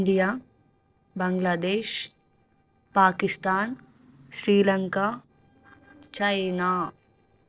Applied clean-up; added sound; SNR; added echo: neural separator model SepFormer DNS4.